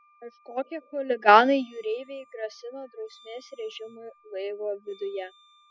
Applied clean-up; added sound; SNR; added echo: classical method spectral subtraction.